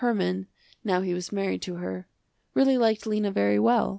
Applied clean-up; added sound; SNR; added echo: none; none; none; none.